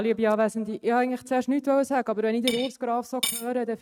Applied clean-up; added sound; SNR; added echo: neural mask model RNNoise.